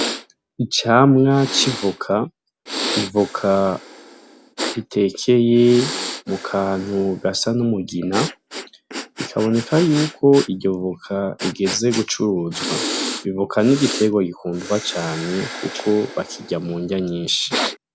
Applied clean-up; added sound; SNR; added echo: none; Breathing; 10 dB; none.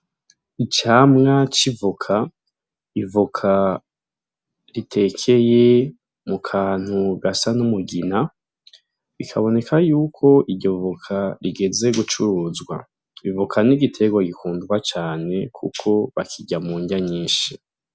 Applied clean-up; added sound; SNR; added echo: none; none; none; none.